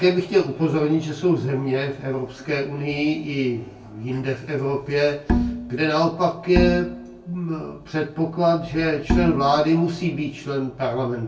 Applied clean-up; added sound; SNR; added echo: none; Bowed string instrument; 3 dB; reverberation time 0.2 s.